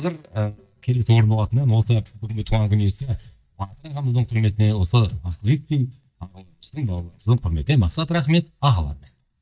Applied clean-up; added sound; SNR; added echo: neural mask model DeepFilterNet 3.